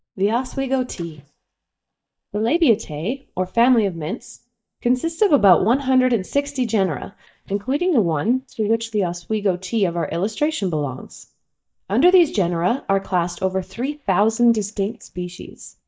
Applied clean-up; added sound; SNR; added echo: neural mask model DeepFilterNet 3.